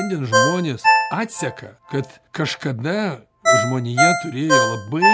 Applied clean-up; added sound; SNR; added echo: none; Ringtone; -4 dB; none.